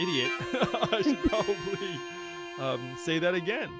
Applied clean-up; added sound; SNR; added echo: none; Harmonica + Bowed string instrument; 7 dB; none.